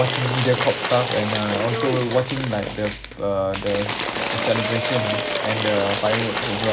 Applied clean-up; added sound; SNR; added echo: none; Applause / Crowd / Cheering; 2 dB; none.